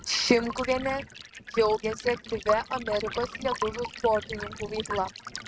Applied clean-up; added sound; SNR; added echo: neural mask model RNNoise.